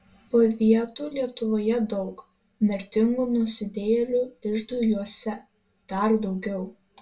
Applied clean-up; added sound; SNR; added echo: none; none; none; reverberation time 0.1 s.